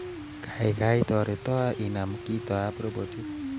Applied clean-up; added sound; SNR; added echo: none; Rain; 10 dB; none.